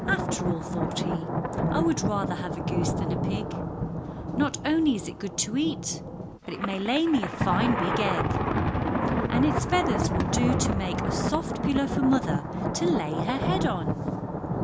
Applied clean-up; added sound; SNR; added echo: none; Thunder; -1 dB; none.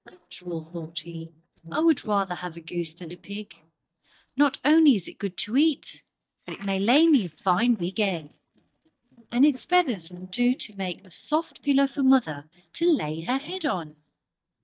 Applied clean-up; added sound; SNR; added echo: neural mask model DeepFilterNet 3.